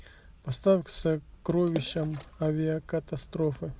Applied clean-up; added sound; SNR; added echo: none; Water / Splash, splatter; 16 dB; none.